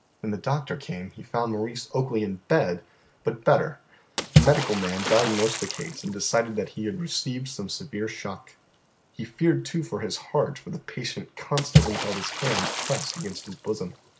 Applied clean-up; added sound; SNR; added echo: none; Water / Splash, splatter; 3 dB; none.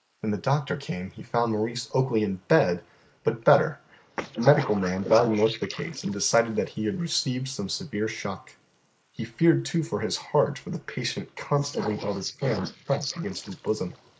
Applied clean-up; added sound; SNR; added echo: neural mask model Resemble Enhance denoiser.